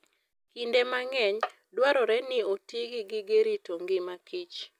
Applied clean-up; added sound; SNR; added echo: none; none; none; none.